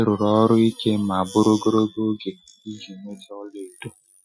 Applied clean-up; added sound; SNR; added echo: classical method Wiener filter.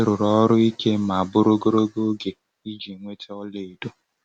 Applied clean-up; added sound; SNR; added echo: none; none; none; none.